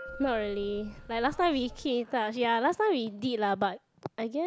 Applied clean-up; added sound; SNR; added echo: none; Buzz + Bell; 19 dB; none.